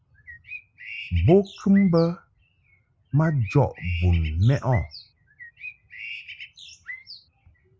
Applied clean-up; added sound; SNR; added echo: none; Bird; 16 dB; none.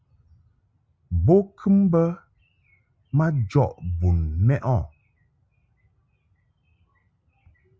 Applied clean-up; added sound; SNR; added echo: none; none; none; none.